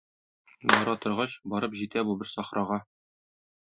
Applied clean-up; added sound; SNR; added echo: classical method Wiener filter.